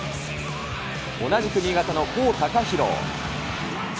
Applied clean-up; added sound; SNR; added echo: none; none; none; none.